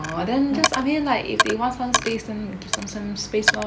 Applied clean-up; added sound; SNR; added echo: none; Coin (dropping); 2 dB; none.